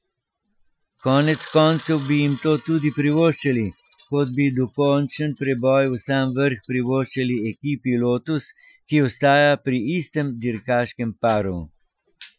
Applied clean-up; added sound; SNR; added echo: classical method Wiener filter.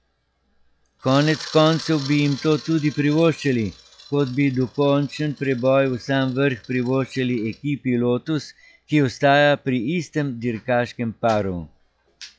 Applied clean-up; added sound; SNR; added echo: classical method log-MMSE.